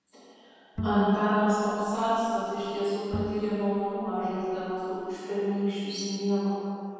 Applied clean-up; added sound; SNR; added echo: none; Bowed string instrument; 10 dB; reverberation time 2.1 s.